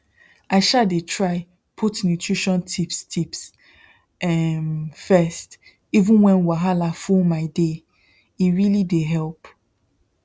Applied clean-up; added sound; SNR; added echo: none; none; none; none.